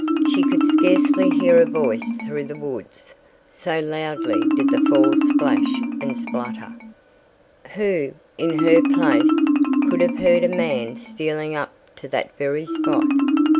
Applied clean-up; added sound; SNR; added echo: none; Marimba, xylophone; -3 dB; none.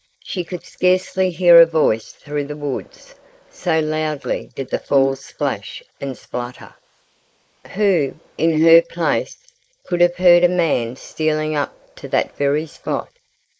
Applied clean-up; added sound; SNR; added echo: neural mask model Resemble Enhance denoiser.